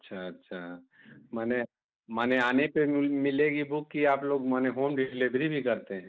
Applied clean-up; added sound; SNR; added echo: neural mask model Resemble Enhance denoiser.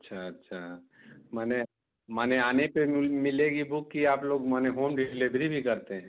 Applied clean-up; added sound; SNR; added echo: none; none; none; none.